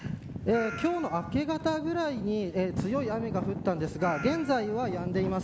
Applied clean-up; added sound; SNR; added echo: none; Meow; 14 dB; none.